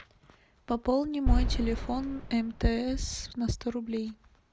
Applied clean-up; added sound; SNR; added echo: none; Boom; -1 dB; none.